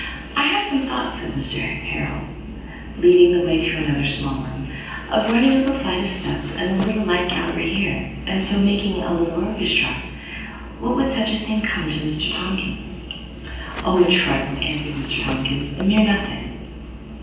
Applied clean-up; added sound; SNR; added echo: none; Squeak; 16 dB; reverberation time 0.9 s.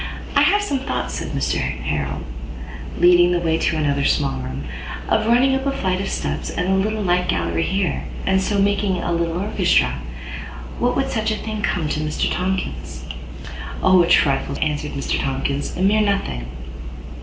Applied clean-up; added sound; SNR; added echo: none; none; none; none.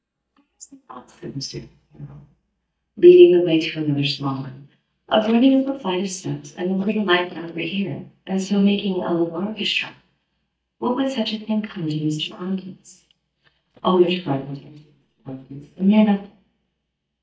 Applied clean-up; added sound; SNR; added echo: neural mask model DeepFilterNet 3.